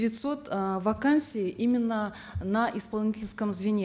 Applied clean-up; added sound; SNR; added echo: none; none; none; none.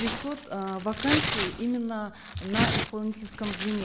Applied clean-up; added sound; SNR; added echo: none; Tearing; 0 dB; none.